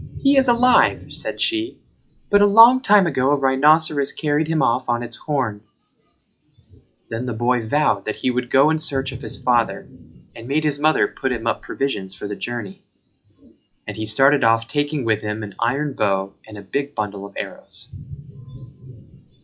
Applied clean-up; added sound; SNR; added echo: classical method log-MMSE.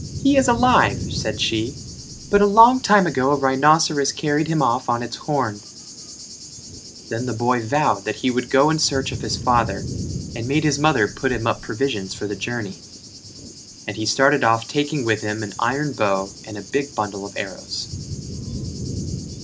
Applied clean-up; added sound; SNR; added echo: none; Thunder / Cricket; 12 dB; none.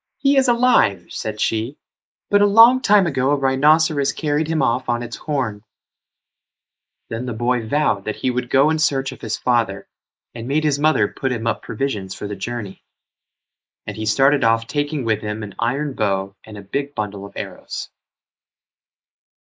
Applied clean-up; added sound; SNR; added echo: neural mask model Resemble Enhance denoiser.